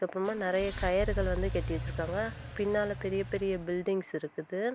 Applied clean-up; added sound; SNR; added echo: none; Engine / Car; 6 dB; none.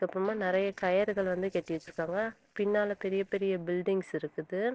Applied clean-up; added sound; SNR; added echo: neural separator model SepFormer DNS4.